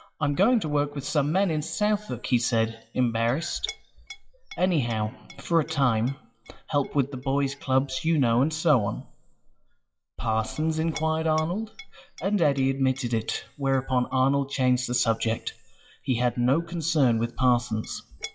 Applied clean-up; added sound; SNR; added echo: classical method WPE with log-MMSE.